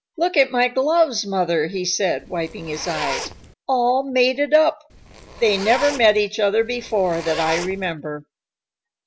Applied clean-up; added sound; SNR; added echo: none; Zipper (clothing); 11 dB; none.